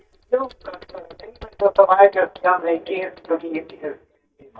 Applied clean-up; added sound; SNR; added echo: neural mask model DeepFilterNet 3.